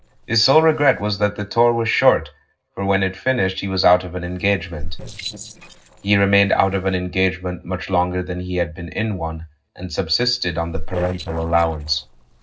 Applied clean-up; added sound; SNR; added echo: neural separator model SepFormer DNS4.